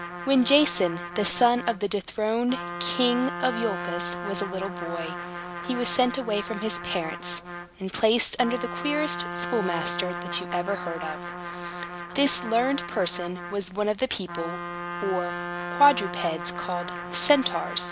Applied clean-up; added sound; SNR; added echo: none; Trumpet; 8 dB; none.